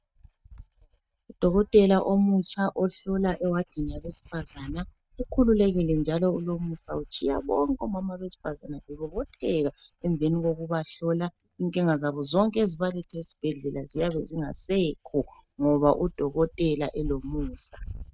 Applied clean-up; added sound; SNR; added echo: neural mask model RNNoise.